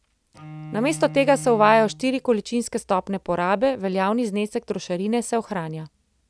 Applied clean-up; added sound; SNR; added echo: none; Bowed string instrument; 16 dB; none.